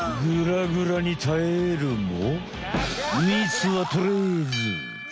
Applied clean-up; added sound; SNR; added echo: none; none; none; none.